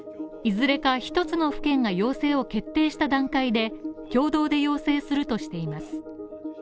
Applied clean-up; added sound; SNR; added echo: none; none; none; none.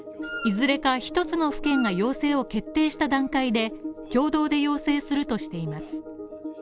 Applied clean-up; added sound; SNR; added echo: none; Wind instrument, woodwind instrument; 9 dB; none.